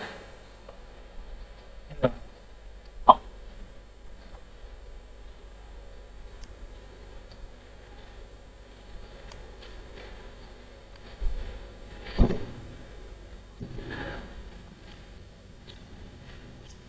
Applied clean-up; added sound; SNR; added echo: neural mask model DeepFilterNet 3.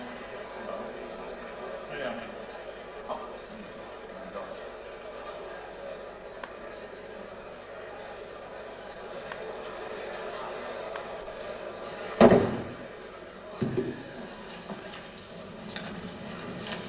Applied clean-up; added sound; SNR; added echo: none; Clapping; 19 dB; reverberation time 0.8 s.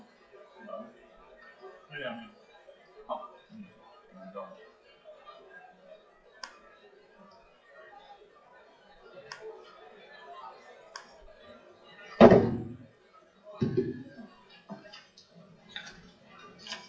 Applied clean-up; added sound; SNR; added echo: classical method WPE with log-MMSE.